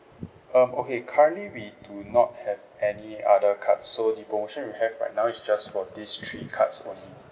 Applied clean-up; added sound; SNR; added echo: none; none; none; none.